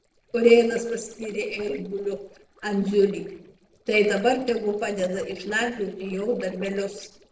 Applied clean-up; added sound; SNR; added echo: neural separator model SepFormer DNS4.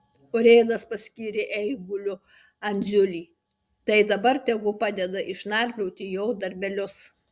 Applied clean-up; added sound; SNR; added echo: none; none; none; none.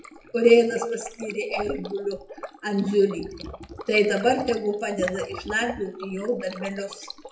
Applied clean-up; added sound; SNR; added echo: classical method WPE with log-MMSE.